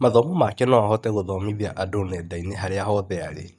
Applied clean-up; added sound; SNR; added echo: neural mask model DeepFilterNet 3.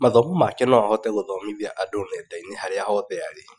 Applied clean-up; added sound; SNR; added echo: classical method Wiener filter.